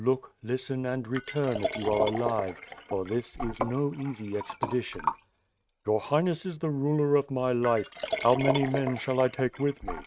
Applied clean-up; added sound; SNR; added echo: neural mask model RNNoise.